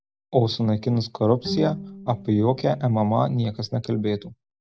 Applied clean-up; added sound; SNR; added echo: none; Bowed string instrument; 13 dB; none.